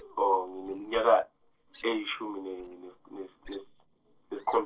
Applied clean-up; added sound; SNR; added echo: neural separator model SepFormer DNS4.